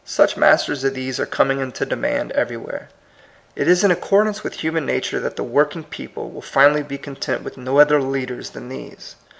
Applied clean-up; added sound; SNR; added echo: none; none; none; none.